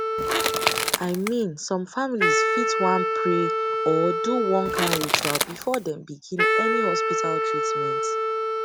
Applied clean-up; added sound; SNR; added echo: none; Wind instrument, woodwind instrument + Crushing / Wood; -3 dB; none.